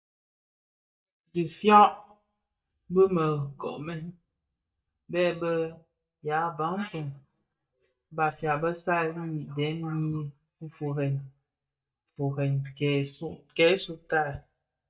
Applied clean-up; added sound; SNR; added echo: neural mask model DeepFilterNet 3.